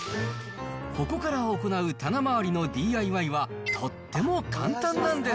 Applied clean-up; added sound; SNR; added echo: none; none; none; none.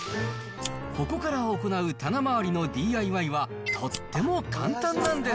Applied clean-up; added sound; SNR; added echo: none; Piano + Fire; 17 dB; none.